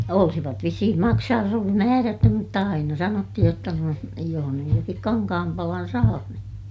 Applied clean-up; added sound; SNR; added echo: none; none; none; none.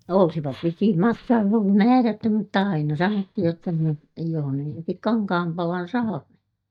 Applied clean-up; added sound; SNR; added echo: neural mask model DeepFilterNet 3.